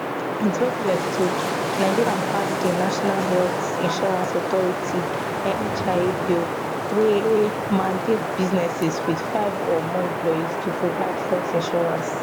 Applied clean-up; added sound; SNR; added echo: none; Wind; 1 dB; none.